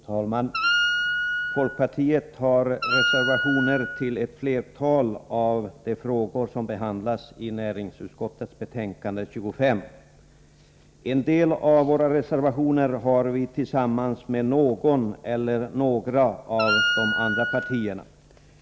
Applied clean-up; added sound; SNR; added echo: none; Wind instrument, woodwind instrument; 1 dB; none.